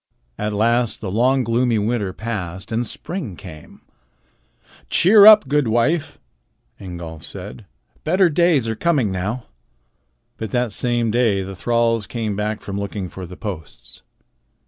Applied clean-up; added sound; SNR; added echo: none; none; none; none.